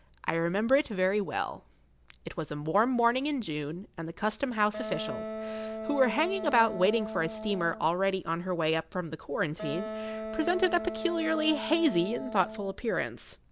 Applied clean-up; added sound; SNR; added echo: none; Wind instrument, woodwind instrument; 8 dB; none.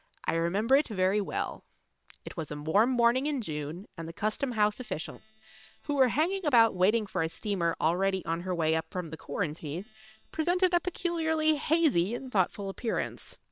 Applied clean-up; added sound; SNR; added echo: neural separator model SepFormer WHAM!.